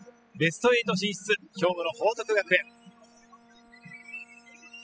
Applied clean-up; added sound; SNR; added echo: classical method spectral subtraction.